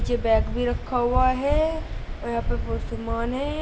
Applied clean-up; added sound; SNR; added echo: none; Waves, surf; 2 dB; reverberation time 0.6 s.